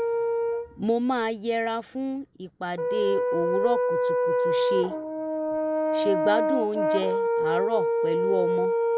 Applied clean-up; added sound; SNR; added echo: none; Brass instrument; -4 dB; none.